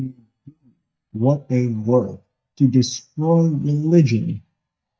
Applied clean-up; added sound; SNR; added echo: neural mask model DeepFilterNet 3.